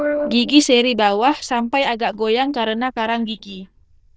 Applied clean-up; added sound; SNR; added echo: neural diffusion model UNIVERSE++.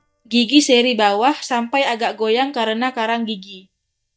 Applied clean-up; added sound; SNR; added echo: neural mask model DeepFilterNet 3.